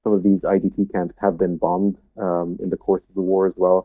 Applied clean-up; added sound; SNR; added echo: neural mask model DeepFilterNet 3.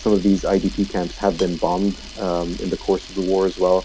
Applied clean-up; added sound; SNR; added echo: none; Camera; 15 dB; none.